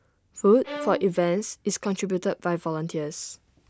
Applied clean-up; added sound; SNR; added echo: none; Bowed string instrument; 12 dB; none.